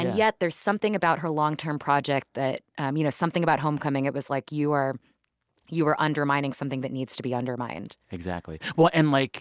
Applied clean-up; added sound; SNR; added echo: none; none; none; none.